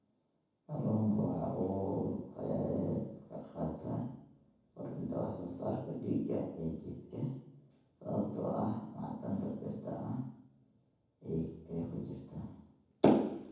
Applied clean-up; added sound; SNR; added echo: none; none; none; reverberation time 0.9 s.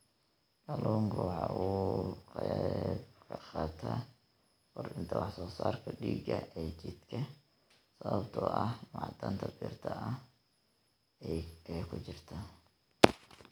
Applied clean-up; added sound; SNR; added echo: none; none; none; none.